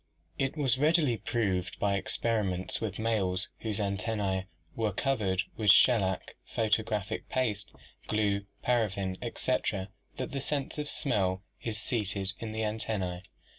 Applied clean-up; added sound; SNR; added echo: none; none; none; none.